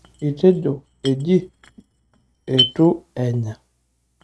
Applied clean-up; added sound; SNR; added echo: neural mask model RNNoise.